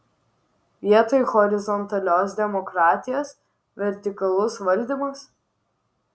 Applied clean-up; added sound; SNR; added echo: none; none; none; none.